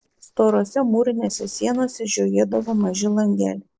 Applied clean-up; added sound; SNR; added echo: neural separator model SepFormer DNS4.